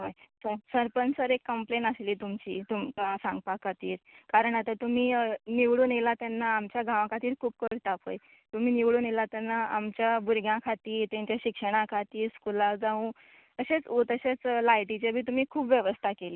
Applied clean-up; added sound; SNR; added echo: none; none; none; none.